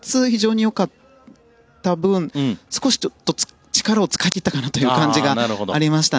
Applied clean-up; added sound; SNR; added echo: none; none; none; none.